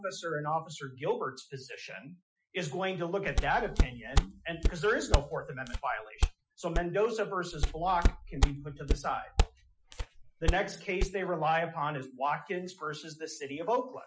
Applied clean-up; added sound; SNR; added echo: classical method Wiener filter.